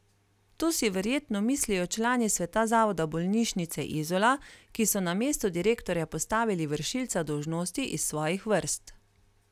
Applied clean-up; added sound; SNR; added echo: none; none; none; none.